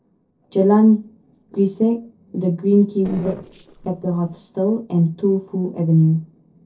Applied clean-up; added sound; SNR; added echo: neural separator model SepFormer DNS4.